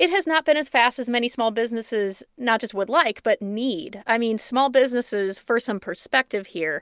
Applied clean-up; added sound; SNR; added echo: none; none; none; none.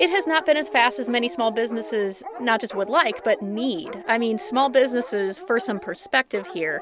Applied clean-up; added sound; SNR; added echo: none; Dog; 14 dB; none.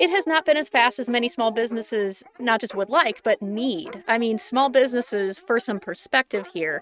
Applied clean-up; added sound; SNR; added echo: neural mask model RNNoise.